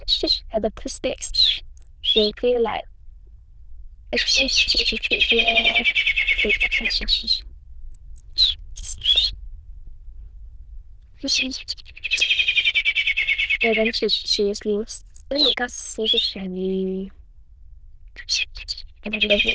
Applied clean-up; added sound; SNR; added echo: neural diffusion model UNIVERSE++.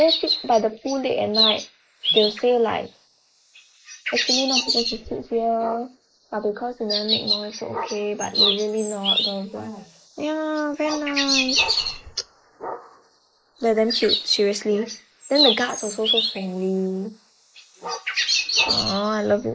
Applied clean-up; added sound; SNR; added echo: neural mask model Resemble Enhance denoiser.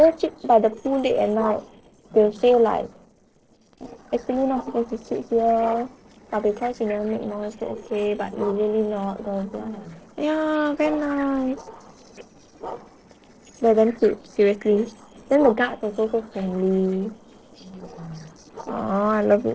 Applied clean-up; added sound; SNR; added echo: neural separator model SepFormer DNS4.